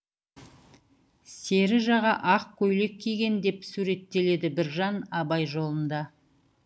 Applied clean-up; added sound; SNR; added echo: none; none; none; none.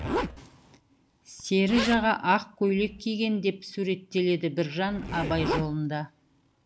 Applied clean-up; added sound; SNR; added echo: none; Zipper (clothing); 9 dB; none.